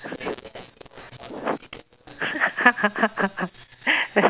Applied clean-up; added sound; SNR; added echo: none; none; none; none.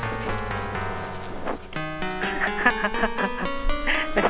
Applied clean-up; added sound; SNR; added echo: none; Accelerating, revving, vroom + Keyboard (musical); -1 dB; none.